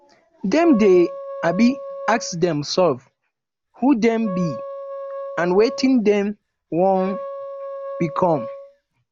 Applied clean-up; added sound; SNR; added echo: none; Wind instrument, woodwind instrument; 12 dB; none.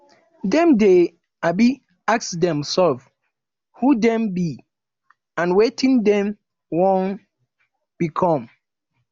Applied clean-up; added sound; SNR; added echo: none; none; none; none.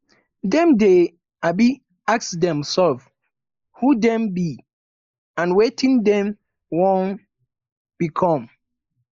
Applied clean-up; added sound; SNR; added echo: neural mask model Resemble Enhance denoiser.